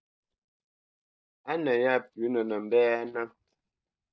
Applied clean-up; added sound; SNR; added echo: neural mask model DeepFilterNet 3.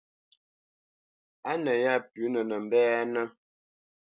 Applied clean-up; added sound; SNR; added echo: none; none; none; none.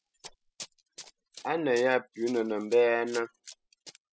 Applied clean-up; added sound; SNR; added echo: classical method spectral subtraction.